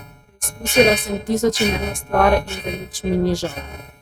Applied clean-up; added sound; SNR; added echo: neural mask model RNNoise.